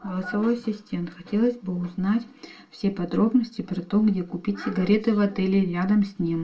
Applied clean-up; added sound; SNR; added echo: none; none; none; reverberation time 0.2 s.